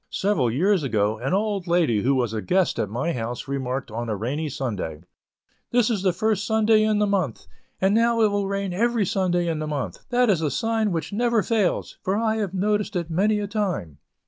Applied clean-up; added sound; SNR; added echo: none; none; none; none.